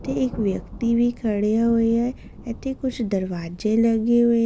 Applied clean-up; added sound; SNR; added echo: none; Thunder; 17 dB; none.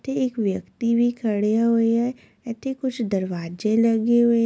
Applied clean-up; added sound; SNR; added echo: none; none; none; none.